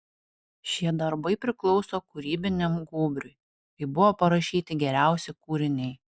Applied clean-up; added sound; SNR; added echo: none; none; none; none.